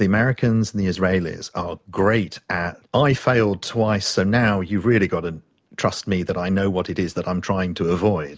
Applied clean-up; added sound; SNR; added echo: none; none; none; none.